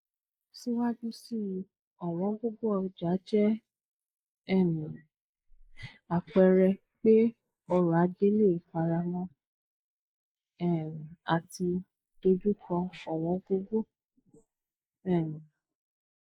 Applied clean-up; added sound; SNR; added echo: neural mask model Resemble Enhance denoiser.